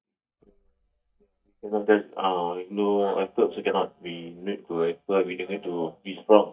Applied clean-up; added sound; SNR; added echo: neural mask model DeepFilterNet 3.